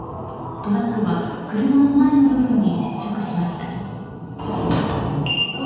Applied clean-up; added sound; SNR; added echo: none; none; none; reverberation time 1.2 s.